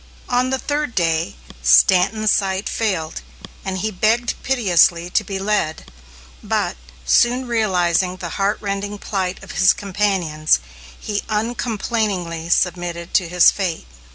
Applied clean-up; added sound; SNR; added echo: none; none; none; none.